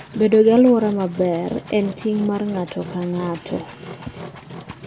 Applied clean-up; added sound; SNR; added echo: none; Engine; 16 dB; none.